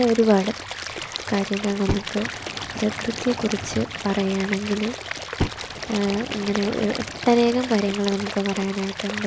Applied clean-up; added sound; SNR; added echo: none; Stream / Liquid + Fire; 7 dB; none.